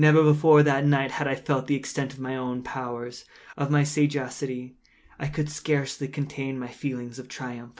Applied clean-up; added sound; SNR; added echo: none; none; none; none.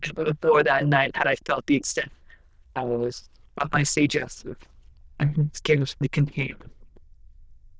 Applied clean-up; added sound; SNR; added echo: neural diffusion model UNIVERSE++.